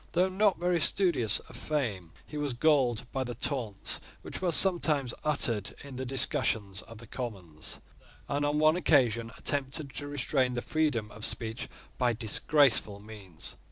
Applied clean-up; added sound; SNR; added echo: none; none; none; none.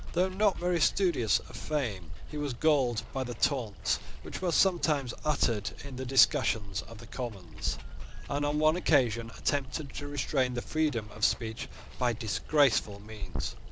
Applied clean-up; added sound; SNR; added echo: none; Water; 6 dB; none.